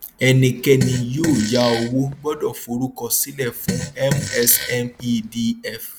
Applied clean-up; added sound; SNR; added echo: none; Fart; 8 dB; none.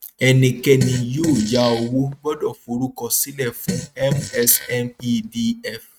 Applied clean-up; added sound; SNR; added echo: neural mask model RNNoise.